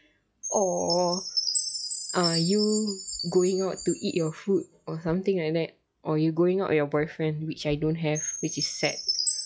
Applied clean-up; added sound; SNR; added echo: classical method log-MMSE.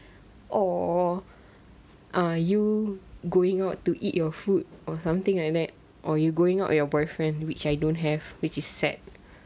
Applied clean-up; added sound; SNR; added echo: none; none; none; none.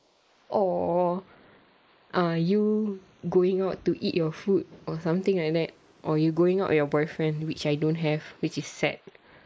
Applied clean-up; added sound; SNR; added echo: neural mask model Resemble Enhance denoiser.